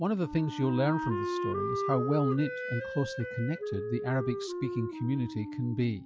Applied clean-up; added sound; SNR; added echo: classical method log-MMSE.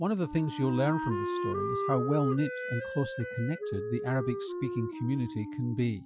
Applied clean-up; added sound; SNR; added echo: classical method Wiener filter.